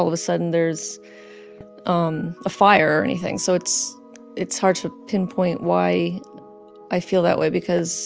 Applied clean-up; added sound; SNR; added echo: none; none; none; none.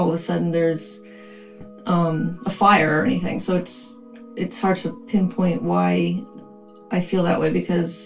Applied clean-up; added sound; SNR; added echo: none; none; none; reverberation time 0.2 s.